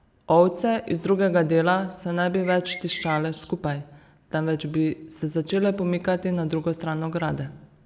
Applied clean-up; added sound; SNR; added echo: none; Bird; 17 dB; none.